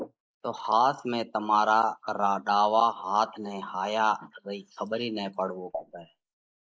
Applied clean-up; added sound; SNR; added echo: neural mask model Resemble Enhance denoiser.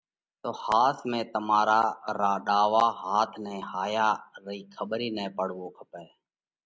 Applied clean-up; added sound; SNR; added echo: none; none; none; none.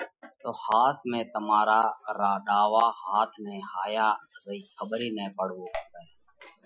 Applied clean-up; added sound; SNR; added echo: classical method Wiener filter.